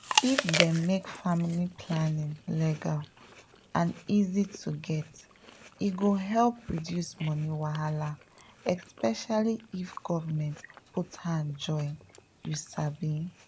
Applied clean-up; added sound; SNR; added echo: none; Chewing, mastication; 9 dB; none.